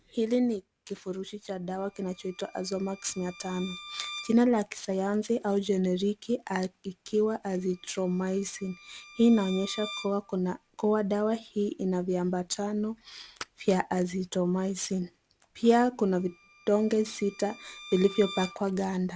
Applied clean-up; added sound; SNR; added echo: none; Bowed string instrument; 17 dB; none.